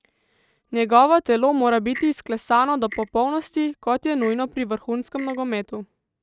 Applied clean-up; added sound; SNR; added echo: neural mask model RNNoise.